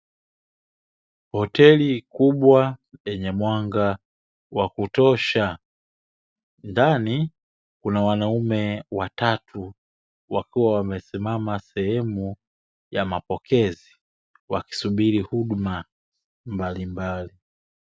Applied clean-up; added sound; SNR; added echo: none; none; none; none.